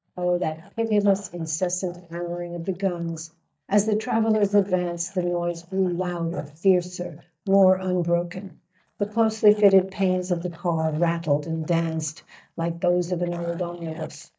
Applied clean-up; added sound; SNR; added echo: neural mask model DeepFilterNet 3.